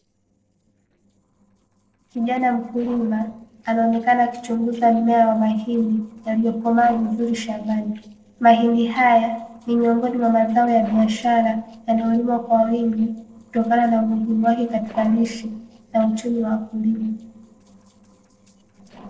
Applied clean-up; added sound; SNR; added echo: neural separator model SepFormer DNS4.